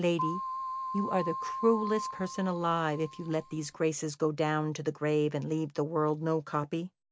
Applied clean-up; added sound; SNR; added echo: none; Keyboard (musical); 7 dB; none.